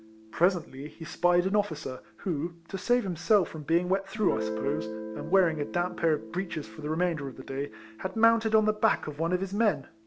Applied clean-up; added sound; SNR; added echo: none; Guitar; 13 dB; none.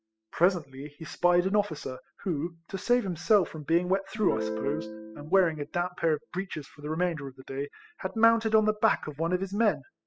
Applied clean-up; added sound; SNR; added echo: classical method spectral subtraction.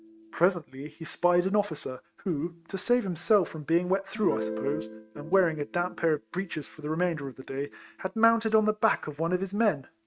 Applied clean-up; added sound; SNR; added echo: neural mask model RNNoise.